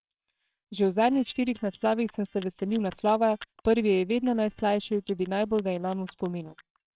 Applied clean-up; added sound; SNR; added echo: neural separator model SepFormer WHAMR!.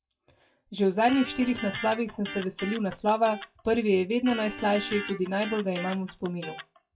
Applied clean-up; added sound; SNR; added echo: classical method WPE with log-MMSE.